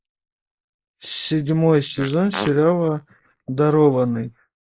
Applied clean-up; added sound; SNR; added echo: neural mask model Resemble Enhance denoiser.